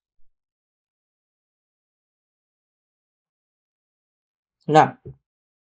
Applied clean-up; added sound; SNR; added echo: neural mask model Resemble Enhance denoiser.